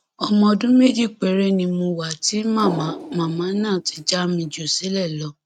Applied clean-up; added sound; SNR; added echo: neural mask model RNNoise.